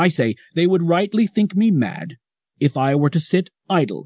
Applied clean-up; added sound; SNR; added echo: none; none; none; none.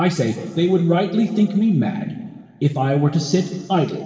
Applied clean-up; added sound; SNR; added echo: none; none; none; reverberation time 1.7 s.